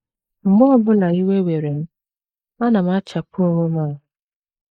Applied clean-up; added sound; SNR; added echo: neural mask model Resemble Enhance denoiser.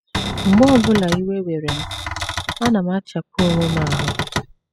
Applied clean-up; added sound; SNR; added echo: classical method spectral subtraction.